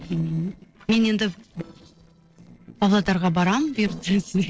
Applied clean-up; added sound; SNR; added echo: neural separator model SepFormer DNS4.